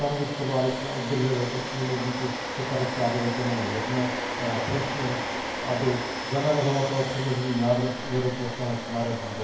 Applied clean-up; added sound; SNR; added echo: none; Domestic sounds, home sounds; 5 dB; reverberation time 0.9 s.